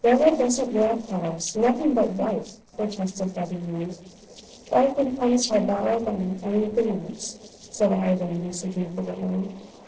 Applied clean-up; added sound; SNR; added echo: neural separator model SepFormer DNS4.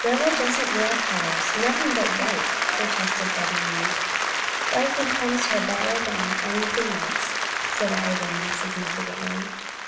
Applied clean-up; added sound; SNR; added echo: none; Applause; -3 dB; reverberation time 1.1 s.